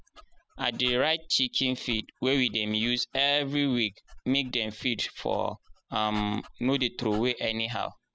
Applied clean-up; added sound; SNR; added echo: classical method spectral subtraction.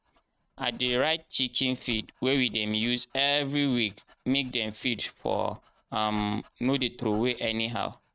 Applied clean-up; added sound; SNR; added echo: neural mask model RNNoise.